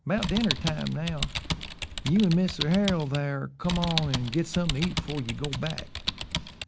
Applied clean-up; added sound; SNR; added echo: none; Typing; 5 dB; none.